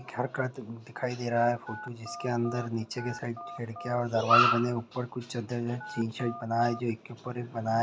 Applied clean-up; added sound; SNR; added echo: none; Telephone; 13 dB; none.